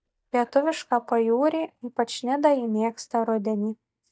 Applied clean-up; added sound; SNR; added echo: neural mask model DeepFilterNet 3.